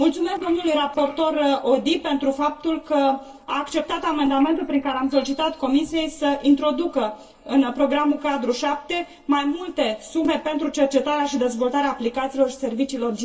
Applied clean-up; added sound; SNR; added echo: neural separator model SepFormer DNS4.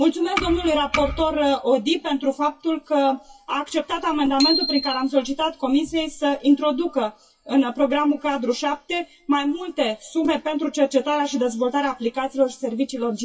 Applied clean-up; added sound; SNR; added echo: classical method WPE with log-MMSE.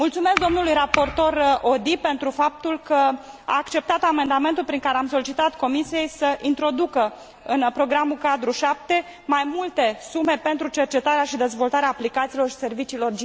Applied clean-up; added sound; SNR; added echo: none; none; none; none.